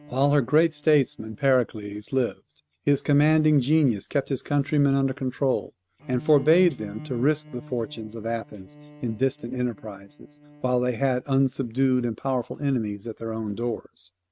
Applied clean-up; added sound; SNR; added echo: neural mask model RNNoise.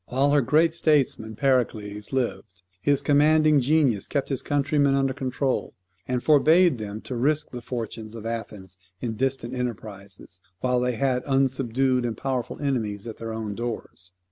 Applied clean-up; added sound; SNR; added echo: none; none; none; none.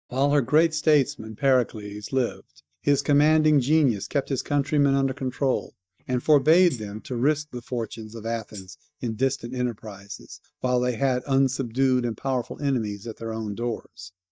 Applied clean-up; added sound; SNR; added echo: neural mask model DeepFilterNet 3.